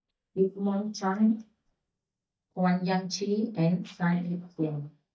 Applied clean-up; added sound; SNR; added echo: neural mask model DeepFilterNet 3.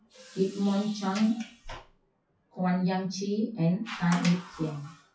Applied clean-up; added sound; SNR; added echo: classical method WPE with log-MMSE.